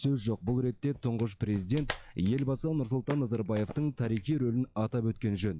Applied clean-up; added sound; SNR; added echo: classical method log-MMSE.